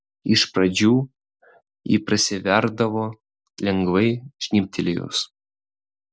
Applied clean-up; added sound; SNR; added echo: none; none; none; none.